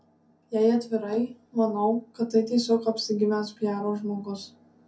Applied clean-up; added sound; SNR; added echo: none; none; none; reverberation time 0.3 s.